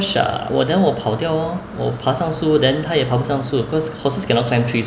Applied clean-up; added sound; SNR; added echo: none; none; none; none.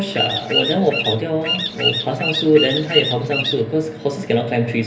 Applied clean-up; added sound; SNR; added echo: none; Bird vocalization, bird call, bird song; 3 dB; reverberation time 0.3 s.